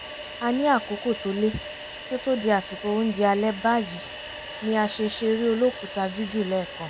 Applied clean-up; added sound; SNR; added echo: none; Domestic sounds, home sounds + Cricket; 11 dB; none.